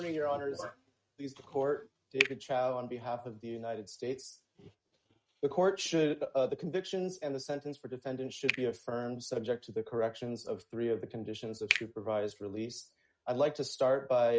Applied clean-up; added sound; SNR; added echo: neural mask model RNNoise.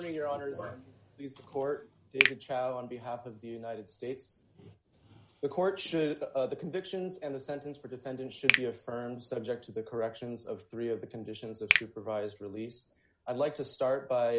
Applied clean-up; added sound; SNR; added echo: none; Finger snapping; 0 dB; none.